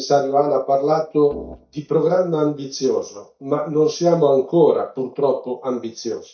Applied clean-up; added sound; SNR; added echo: neural mask model DeepFilterNet 3.